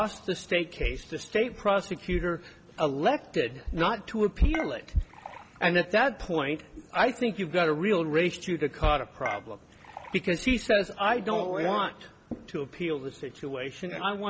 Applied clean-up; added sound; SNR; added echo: none; Dishes, pots, and pans / Chink, clink; 14 dB; none.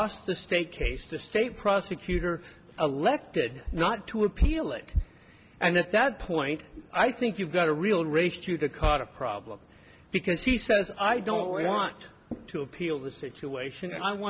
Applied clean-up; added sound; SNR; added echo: none; none; none; none.